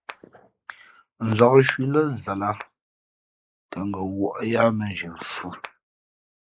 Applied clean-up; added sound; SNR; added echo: neural mask model Resemble Enhance denoiser.